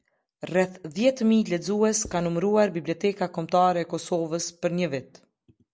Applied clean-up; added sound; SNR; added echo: none; Writing; 19 dB; none.